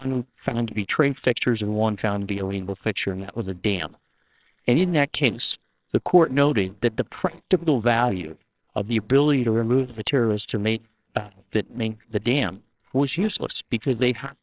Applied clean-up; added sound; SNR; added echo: neural separator model SepFormer WHAMR!.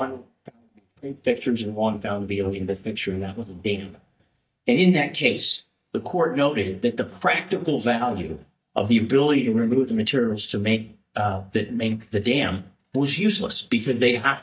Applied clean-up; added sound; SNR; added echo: neural mask model DeepFilterNet 3.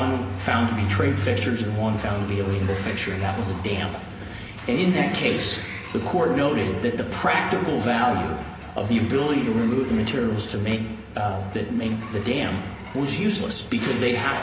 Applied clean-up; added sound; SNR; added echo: none; Sliding door; 19 dB; reverberation time 0.3 s.